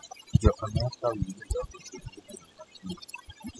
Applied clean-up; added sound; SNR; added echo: classical method spectral subtraction.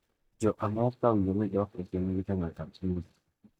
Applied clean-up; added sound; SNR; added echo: neural mask model DeepFilterNet 3.